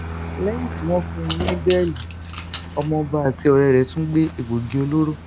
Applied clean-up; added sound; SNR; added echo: none; Aircraft + Keys jangling; 9 dB; none.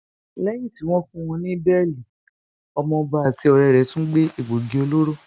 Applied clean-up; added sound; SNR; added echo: none; none; none; none.